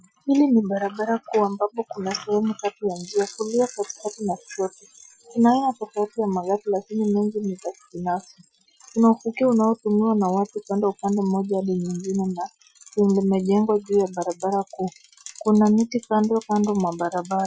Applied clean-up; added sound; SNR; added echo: classical method Wiener filter.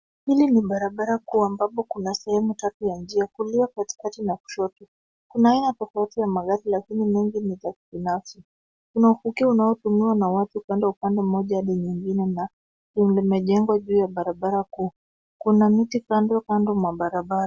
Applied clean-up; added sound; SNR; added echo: none; none; none; none.